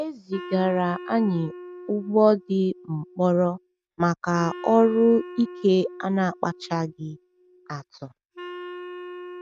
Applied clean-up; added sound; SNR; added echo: neural mask model RNNoise.